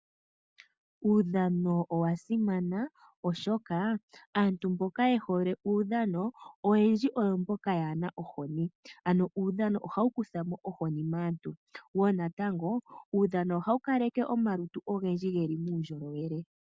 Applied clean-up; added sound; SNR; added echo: none; none; none; none.